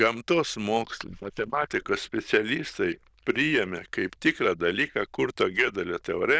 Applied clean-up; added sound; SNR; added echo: neural diffusion model UNIVERSE++.